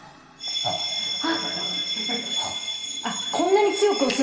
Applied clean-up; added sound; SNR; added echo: none; none; none; reverberation time 2.2 s.